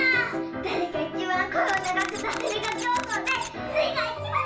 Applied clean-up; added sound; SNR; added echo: none; Camera; 14 dB; reverberation time 0.4 s.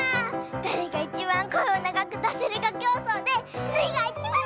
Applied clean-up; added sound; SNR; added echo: none; none; none; none.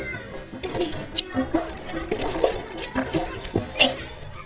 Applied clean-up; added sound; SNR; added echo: neural mask model DeepFilterNet 3.